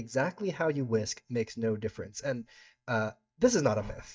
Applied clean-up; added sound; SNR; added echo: neural mask model DeepFilterNet 3.